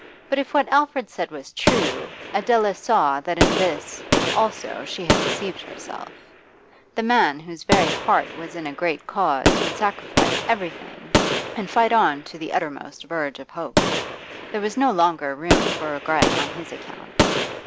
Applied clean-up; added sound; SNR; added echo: none; Gunshot, gunfire; 1 dB; none.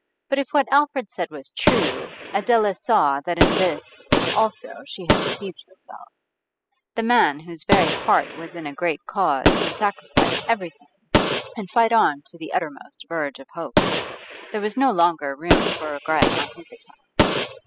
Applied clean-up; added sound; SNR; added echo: classical method spectral subtraction.